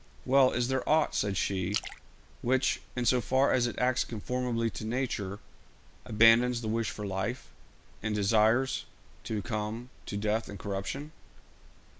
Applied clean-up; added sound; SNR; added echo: none; Splash, splatter; 14 dB; none.